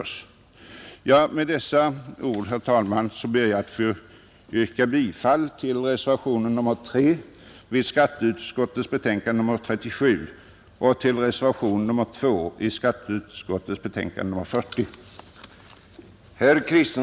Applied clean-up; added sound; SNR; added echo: none; none; none; none.